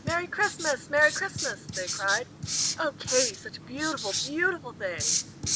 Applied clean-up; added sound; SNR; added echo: none; Writing; 3 dB; none.